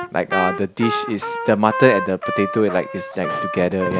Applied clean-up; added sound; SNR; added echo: none; Trumpet; 6 dB; none.